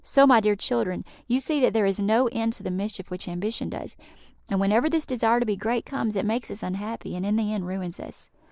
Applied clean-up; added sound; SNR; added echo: neural mask model Resemble Enhance denoiser.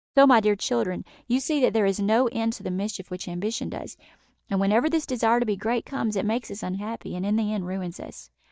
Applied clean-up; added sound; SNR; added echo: neural mask model DeepFilterNet 3.